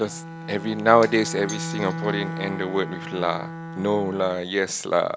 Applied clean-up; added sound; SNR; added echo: none; Bowed string instrument; 10 dB; none.